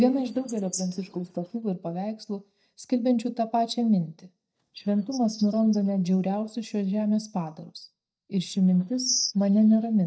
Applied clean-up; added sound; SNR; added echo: neural mask model DeepFilterNet 3.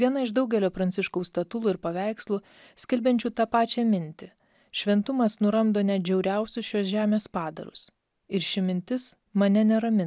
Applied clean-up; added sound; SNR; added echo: none; none; none; none.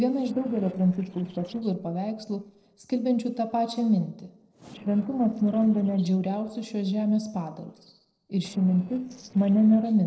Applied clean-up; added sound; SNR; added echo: neural separator model SepFormer DNS4.